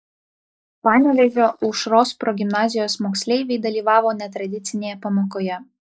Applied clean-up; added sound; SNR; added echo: neural mask model Resemble Enhance denoiser.